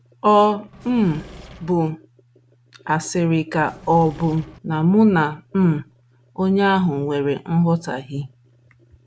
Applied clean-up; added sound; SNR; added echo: none; Engine / Mechanisms; 20 dB; none.